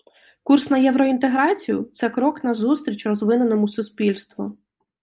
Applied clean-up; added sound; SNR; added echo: none; none; none; none.